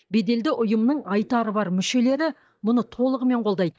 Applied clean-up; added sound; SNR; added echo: neural mask model DeepFilterNet 3.